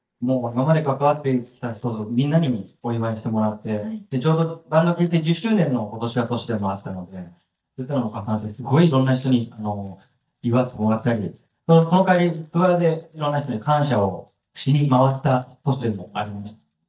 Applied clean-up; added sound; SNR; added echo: neural mask model DeepFilterNet 3.